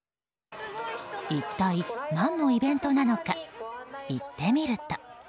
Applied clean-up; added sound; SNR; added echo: none; none; none; none.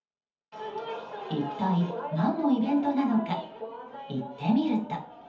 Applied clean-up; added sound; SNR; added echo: none; none; none; reverberation time 0.7 s.